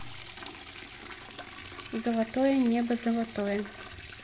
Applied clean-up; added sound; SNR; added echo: none; Liquid; 14 dB; none.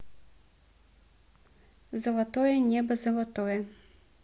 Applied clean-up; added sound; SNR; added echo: none; none; none; none.